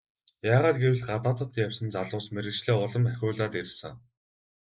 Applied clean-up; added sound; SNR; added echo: neural mask model Resemble Enhance denoiser.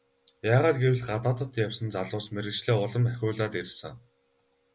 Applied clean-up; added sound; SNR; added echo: none; none; none; none.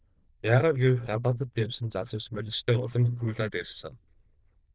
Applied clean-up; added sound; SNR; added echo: neural diffusion model UNIVERSE++.